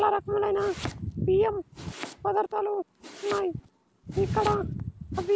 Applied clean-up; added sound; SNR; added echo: none; Domestic sounds, home sounds; 16 dB; none.